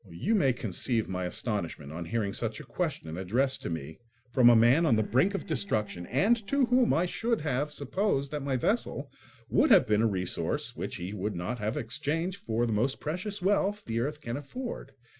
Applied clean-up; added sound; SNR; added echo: neural separator model SepFormer DNS4.